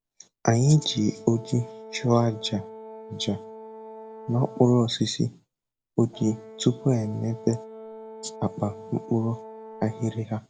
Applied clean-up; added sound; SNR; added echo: none; Brass instrument; 17 dB; none.